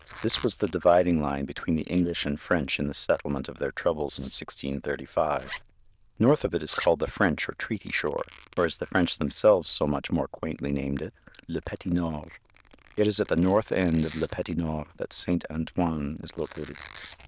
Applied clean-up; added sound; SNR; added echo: neural diffusion model UNIVERSE++.